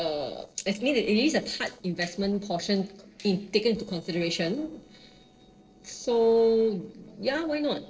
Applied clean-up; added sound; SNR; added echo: neural separator model SepFormer DNS4.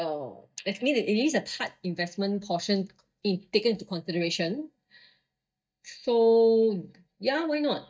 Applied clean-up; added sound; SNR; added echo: neural mask model DeepFilterNet 3.